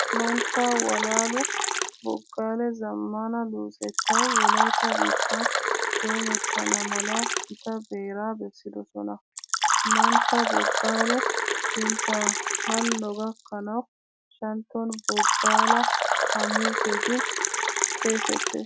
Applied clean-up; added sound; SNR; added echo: none; Fill (with liquid); -4 dB; none.